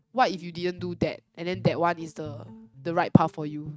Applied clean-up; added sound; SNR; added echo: neural mask model RNNoise.